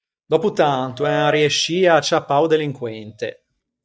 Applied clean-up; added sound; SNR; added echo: neural mask model DeepFilterNet 3.